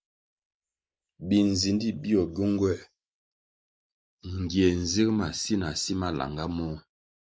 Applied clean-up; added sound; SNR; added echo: neural mask model Resemble Enhance denoiser.